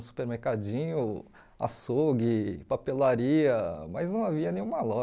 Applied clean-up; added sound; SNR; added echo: none; none; none; none.